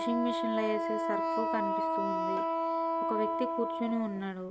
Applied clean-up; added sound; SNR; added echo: neural mask model RNNoise.